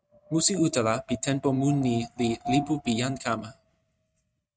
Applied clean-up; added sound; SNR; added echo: neural mask model RNNoise.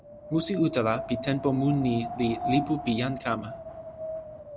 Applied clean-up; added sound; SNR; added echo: none; Wind; 8 dB; none.